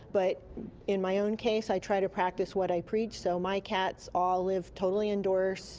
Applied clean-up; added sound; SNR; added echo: none; none; none; none.